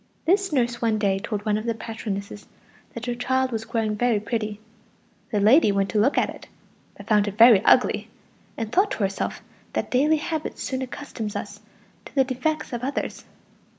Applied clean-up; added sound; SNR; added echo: none; none; none; none.